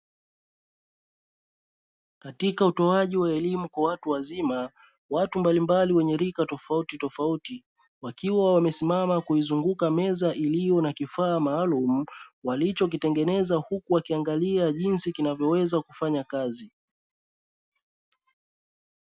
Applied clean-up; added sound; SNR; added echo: none; none; none; none.